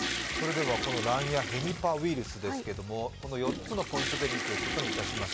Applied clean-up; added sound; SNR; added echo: none; Toilet flush / Water; 2 dB; none.